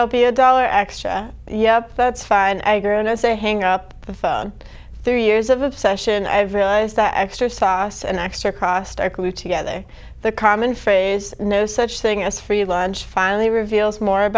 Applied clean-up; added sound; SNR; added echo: none; none; none; none.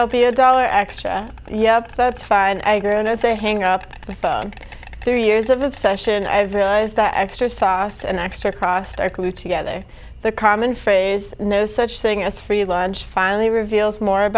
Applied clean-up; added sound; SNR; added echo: none; Insect; 20 dB; none.